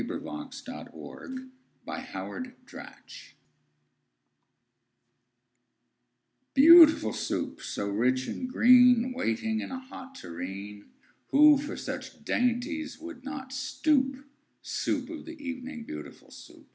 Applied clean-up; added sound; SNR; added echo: none; none; none; none.